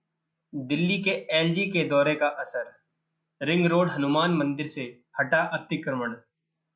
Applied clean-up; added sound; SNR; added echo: none; none; none; none.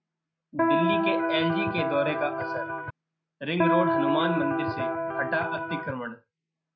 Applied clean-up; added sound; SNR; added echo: none; Electric guitar; -4 dB; none.